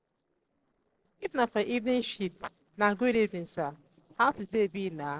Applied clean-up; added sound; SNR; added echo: neural separator model SepFormer DNS4.